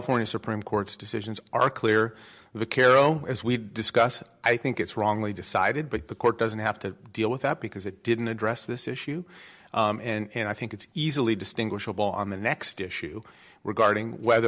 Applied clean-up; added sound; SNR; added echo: none; none; none; none.